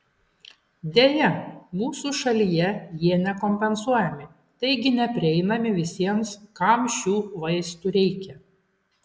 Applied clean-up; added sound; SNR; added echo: none; none; none; none.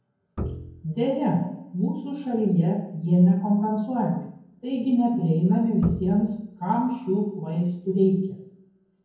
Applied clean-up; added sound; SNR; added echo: none; Bowed string instrument; 12 dB; reverberation time 0.9 s.